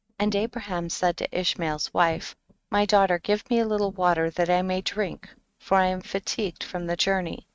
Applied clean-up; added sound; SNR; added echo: neural mask model RNNoise.